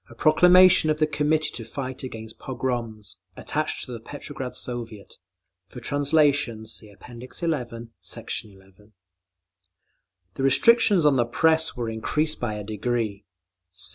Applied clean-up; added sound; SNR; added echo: none; none; none; none.